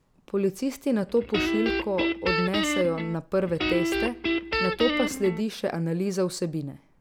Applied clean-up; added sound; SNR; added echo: none; Guitar; 0 dB; none.